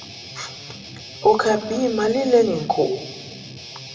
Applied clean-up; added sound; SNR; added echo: none; Guitar; 15 dB; reverberation time 1.1 s.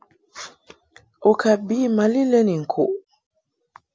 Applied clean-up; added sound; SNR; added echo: none; none; none; none.